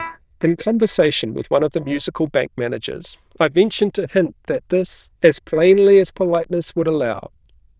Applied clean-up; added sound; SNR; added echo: neural diffusion model UNIVERSE++.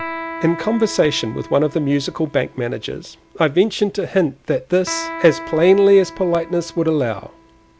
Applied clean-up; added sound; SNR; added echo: none; Electric guitar; 15 dB; none.